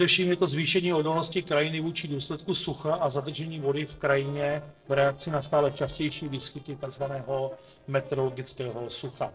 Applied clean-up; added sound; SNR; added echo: neural separator model SepFormer DNS4.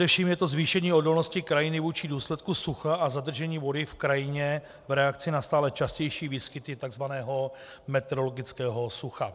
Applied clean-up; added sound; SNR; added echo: none; none; none; none.